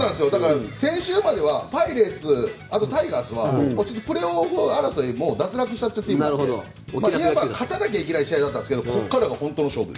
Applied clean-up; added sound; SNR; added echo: none; none; none; none.